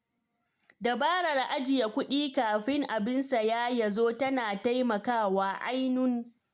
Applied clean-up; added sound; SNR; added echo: none; none; none; none.